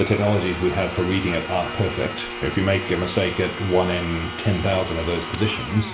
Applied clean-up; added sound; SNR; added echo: none; Domestic sounds, home sounds; 9 dB; reverberation time 0.6 s.